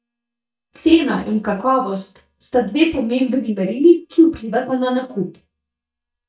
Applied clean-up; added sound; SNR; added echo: neural mask model DeepFilterNet 3.